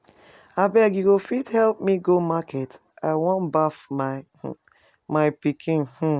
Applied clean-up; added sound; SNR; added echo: none; none; none; none.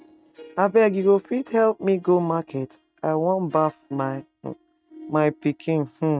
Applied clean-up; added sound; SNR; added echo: neural mask model RNNoise.